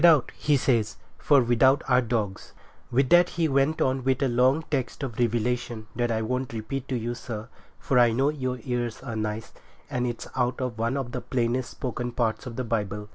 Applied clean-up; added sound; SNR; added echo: none; none; none; none.